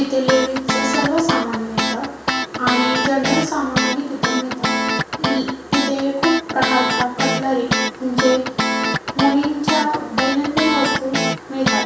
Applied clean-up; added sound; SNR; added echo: none; Guitar; 0 dB; reverberation time 0.6 s.